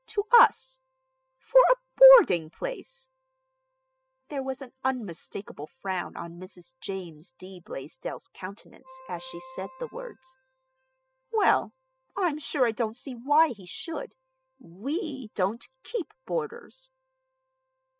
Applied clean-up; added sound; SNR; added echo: classical method spectral subtraction.